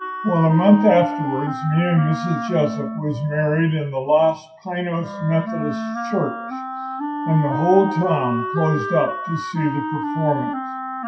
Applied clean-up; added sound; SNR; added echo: classical method WPE with log-MMSE.